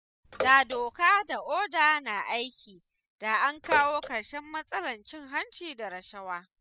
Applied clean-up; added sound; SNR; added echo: classical method spectral subtraction.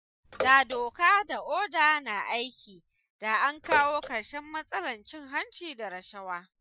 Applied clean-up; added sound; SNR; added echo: classical method Wiener filter.